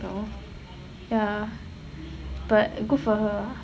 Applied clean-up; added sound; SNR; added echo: none; none; none; none.